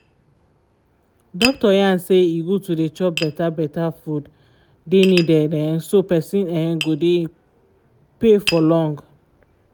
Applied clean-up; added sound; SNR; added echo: none; Tap; 14 dB; none.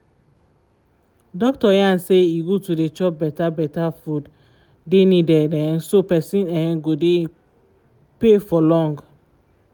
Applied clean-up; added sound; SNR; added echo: none; none; none; none.